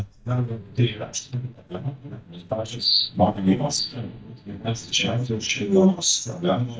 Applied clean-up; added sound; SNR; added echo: neural mask model DeepFilterNet 3.